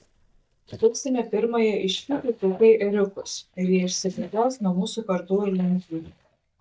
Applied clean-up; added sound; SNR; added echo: neural mask model DeepFilterNet 3.